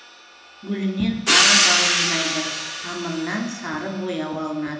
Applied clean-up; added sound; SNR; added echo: none; Hi-hat; -4 dB; reverberation time 1.0 s.